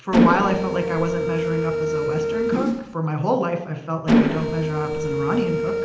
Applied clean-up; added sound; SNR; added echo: none; Mechanisms; -1 dB; reverberation time 0.8 s.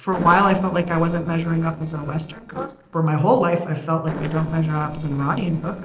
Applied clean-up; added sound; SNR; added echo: neural separator model SepFormer DNS4.